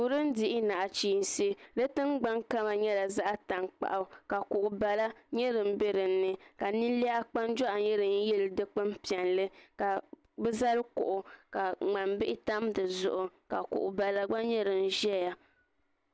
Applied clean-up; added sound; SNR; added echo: none; none; none; none.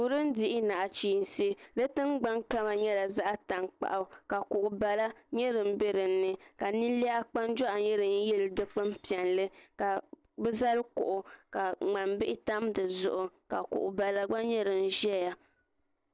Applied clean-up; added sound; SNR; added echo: neural separator model SepFormer DNS4.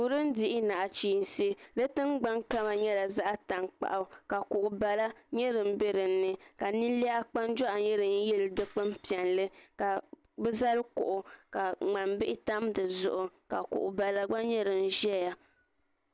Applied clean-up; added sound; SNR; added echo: none; Keys jangling; 19 dB; none.